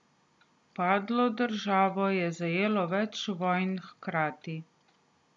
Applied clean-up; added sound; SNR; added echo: none; none; none; none.